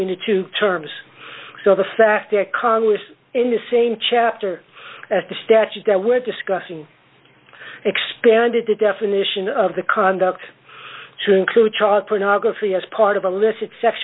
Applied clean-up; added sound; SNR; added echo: none; none; none; none.